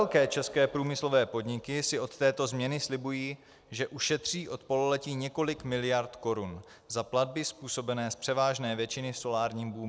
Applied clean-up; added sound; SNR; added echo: none; none; none; none.